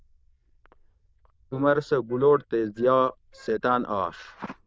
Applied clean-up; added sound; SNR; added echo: neural diffusion model UNIVERSE++.